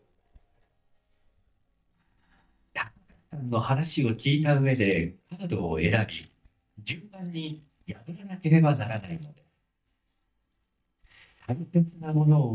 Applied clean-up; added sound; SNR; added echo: neural mask model DeepFilterNet 3.